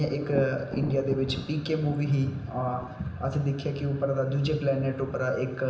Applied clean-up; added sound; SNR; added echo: none; Thunder; 12 dB; reverberation time 0.9 s.